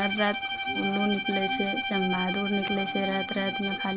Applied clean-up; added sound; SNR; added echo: none; Bowed string instrument; 2 dB; none.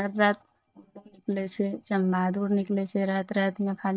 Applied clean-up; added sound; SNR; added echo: neural mask model DeepFilterNet 3.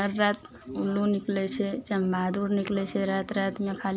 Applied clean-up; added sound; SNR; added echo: none; none; none; none.